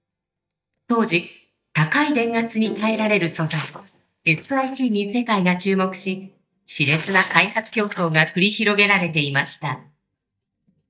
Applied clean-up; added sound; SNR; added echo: neural mask model DeepFilterNet 3.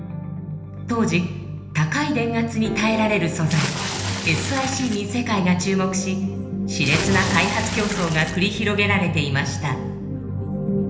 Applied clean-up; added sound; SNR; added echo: none; Water / Splash, splatter; 8 dB; reverberation time 1.0 s.